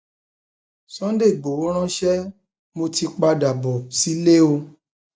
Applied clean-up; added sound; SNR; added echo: none; none; none; none.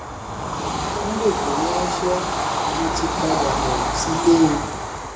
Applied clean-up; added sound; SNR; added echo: none; Train / Bird vocalization, bird call, bird song; -1 dB; reverberation time 0.6 s.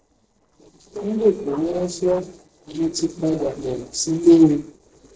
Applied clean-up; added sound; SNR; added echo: neural separator model SepFormer DNS4.